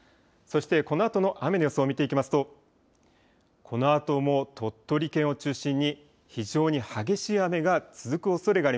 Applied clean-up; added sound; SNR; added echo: none; none; none; none.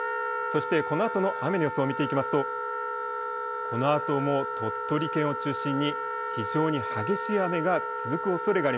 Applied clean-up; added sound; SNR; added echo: none; Wind instrument, woodwind instrument; 3 dB; none.